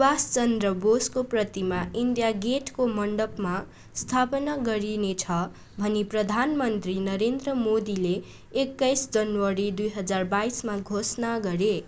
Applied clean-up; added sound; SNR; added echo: none; none; none; none.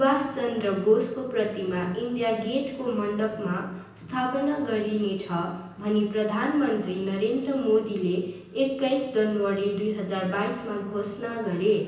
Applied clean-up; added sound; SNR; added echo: none; none; none; reverberation time 0.9 s.